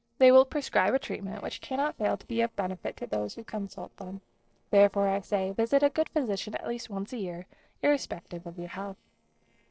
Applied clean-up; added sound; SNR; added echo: neural separator model SepFormer DNS4.